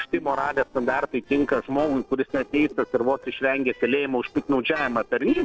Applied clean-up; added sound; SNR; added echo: neural separator model SepFormer DNS4.